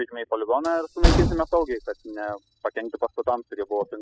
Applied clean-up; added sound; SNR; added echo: classical method spectral subtraction.